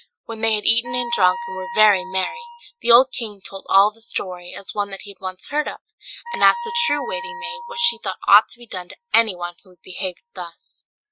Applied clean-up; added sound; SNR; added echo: classical method Wiener filter.